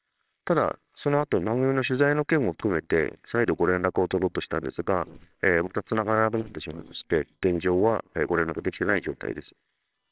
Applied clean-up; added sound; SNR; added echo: neural separator model SepFormer WHAMR!.